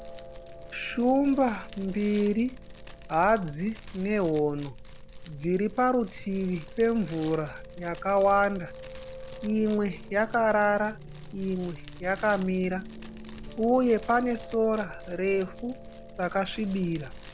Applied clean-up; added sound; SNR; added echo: none; Fire + Piano; 14 dB; none.